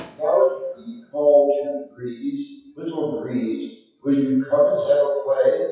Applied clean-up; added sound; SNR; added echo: classical method WPE with log-MMSE.